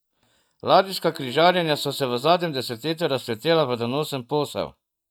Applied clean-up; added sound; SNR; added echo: neural mask model DeepFilterNet 3.